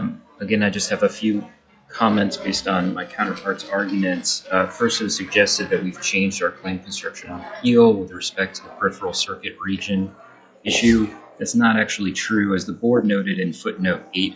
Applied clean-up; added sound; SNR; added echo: classical method log-MMSE.